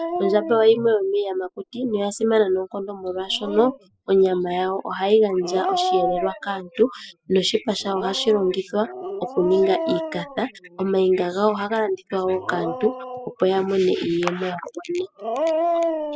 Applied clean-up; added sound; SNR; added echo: classical method spectral subtraction.